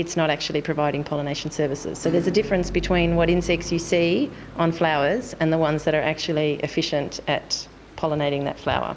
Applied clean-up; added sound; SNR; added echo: none; Stream + Acoustic guitar / Strum; 14 dB; none.